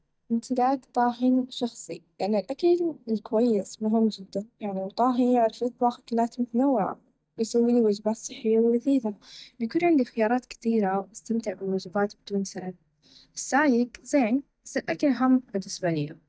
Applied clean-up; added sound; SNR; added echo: neural mask model DeepFilterNet 3.